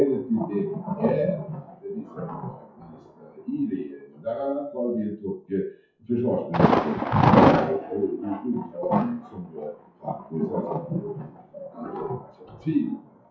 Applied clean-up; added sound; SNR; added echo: classical method WPE with log-MMSE.